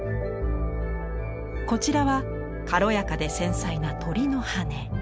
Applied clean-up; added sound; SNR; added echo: none; none; none; none.